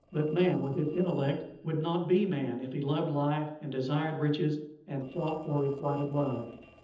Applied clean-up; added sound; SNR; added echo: neural separator model SepFormer DNS4.